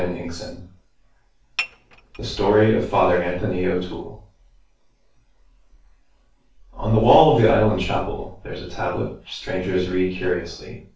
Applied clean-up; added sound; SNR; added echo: none; Dishes, pots, and pans / Chink, clink; 12 dB; reverberation time 0.3 s.